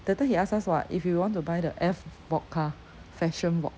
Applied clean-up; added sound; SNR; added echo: none; none; none; none.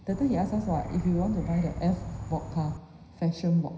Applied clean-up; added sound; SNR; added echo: none; Insect; 9 dB; reverberation time 0.9 s.